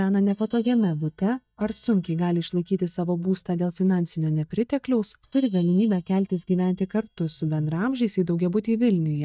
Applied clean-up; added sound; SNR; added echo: neural mask model DeepFilterNet 3.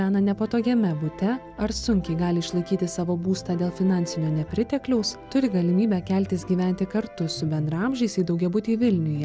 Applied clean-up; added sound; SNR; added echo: none; none; none; none.